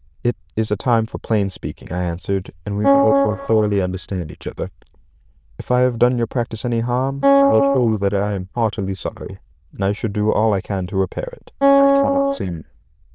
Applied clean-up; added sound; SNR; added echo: neural diffusion model UNIVERSE++.